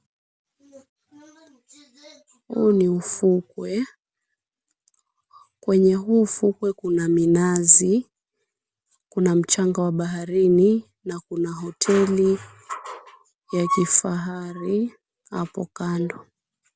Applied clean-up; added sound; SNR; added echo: none; none; none; none.